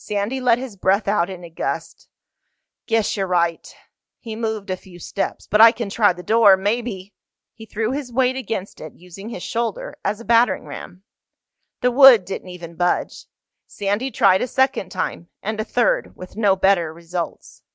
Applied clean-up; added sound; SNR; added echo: none; none; none; none.